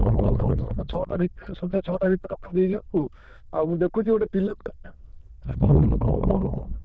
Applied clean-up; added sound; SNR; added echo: neural diffusion model UNIVERSE++.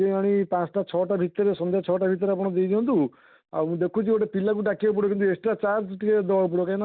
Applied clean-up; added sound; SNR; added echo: none; none; none; none.